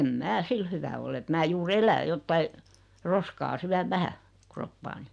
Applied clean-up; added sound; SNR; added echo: none; none; none; none.